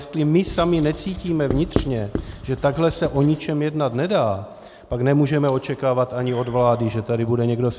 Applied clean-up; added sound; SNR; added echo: none; Writing; 9 dB; none.